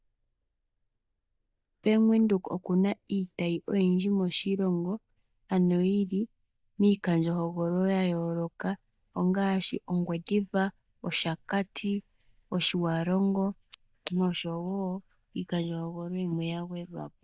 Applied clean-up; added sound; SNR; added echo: neural mask model DeepFilterNet 3.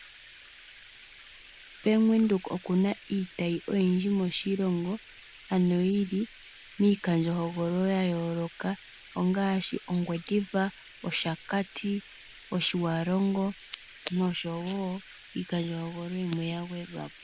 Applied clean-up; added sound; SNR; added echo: none; Bathtub (filling or washing); 18 dB; none.